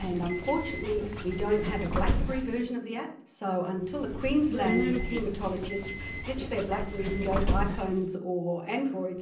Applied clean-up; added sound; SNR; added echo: none; Subway, metro, underground; 2 dB; reverberation time 0.6 s.